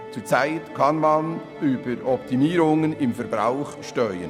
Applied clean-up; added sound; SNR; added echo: none; Musical instrument; 16 dB; none.